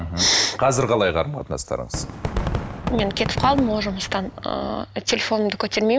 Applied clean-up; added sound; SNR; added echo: none; Fireworks; 9 dB; none.